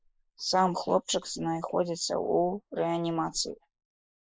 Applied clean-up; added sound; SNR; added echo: neural mask model Resemble Enhance denoiser.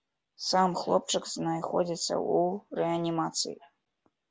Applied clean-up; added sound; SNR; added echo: none; none; none; none.